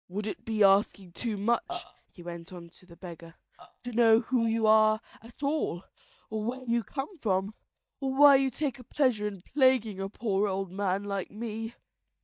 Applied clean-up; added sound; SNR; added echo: neural mask model DeepFilterNet 3.